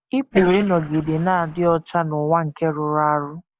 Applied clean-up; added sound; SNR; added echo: neural mask model Resemble Enhance denoiser.